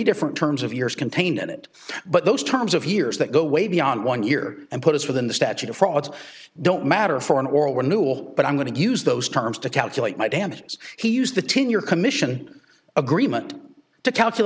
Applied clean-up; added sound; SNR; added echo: none; none; none; none.